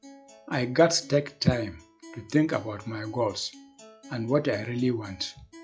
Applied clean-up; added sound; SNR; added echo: classical method log-MMSE.